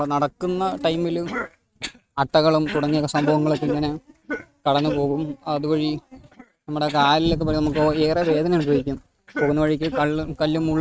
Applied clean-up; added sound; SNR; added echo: neural mask model RNNoise.